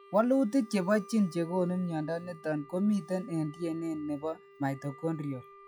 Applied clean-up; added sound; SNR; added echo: classical method log-MMSE.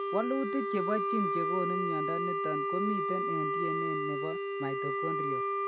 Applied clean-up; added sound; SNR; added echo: none; Wind instrument, woodwind instrument; -4 dB; none.